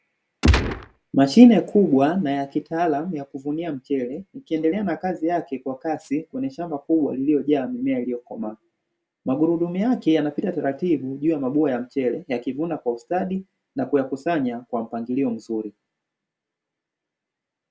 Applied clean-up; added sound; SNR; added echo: none; Gunshot, gunfire; -3 dB; none.